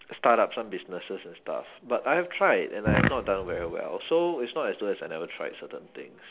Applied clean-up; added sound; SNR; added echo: none; Fart; -2 dB; none.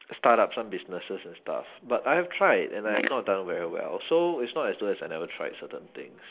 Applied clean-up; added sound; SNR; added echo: neural mask model Resemble Enhance denoiser.